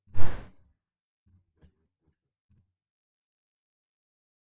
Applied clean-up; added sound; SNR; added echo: neural mask model DeepFilterNet 3.